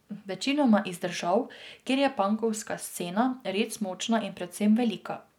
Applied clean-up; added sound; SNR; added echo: none; none; none; none.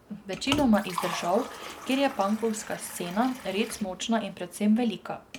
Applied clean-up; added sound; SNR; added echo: none; Liquid; 11 dB; none.